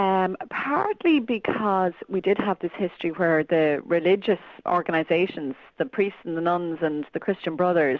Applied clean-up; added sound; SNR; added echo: none; none; none; none.